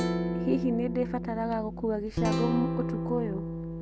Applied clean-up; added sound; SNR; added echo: none; Guitar; 0 dB; none.